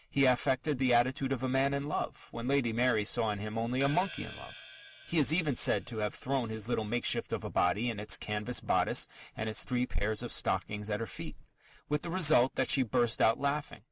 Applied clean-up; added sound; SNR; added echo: none; Hi-hat; 16 dB; none.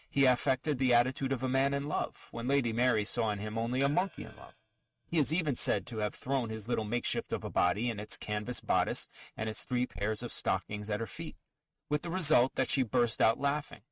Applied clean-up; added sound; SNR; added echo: neural mask model RNNoise.